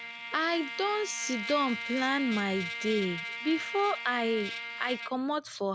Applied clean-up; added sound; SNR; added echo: none; Trumpet; 8 dB; none.